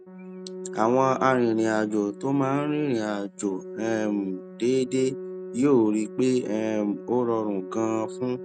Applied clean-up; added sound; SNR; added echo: neural mask model RNNoise.